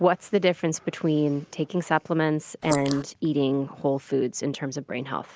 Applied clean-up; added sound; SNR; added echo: neural mask model Resemble Enhance denoiser.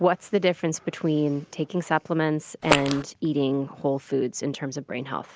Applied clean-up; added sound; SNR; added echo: none; Fart; -1 dB; none.